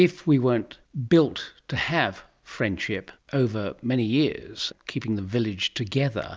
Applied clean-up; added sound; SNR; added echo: none; none; none; none.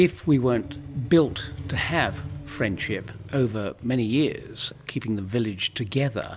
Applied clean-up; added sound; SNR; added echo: none; Musical instrument + Motorcycle; 14 dB; none.